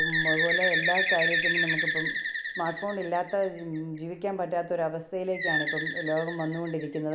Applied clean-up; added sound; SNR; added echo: none; Bird; -1 dB; none.